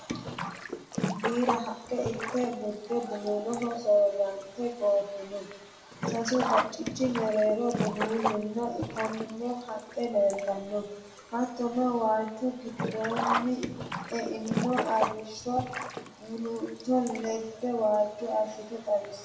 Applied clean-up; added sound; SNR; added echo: none; Sink (filling or washing); 6 dB; reverberation time 0.8 s.